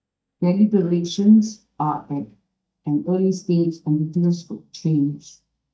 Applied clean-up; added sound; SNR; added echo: neural mask model DeepFilterNet 3.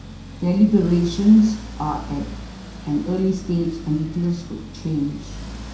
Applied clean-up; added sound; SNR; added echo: none; Accelerating, revving, vroom; 14 dB; reverberation time 0.5 s.